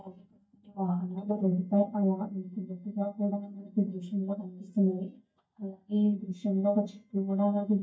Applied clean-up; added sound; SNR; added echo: neural mask model DeepFilterNet 3.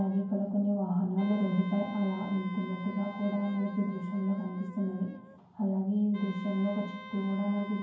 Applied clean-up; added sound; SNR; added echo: none; Wind instrument, woodwind instrument; 17 dB; reverberation time 0.9 s.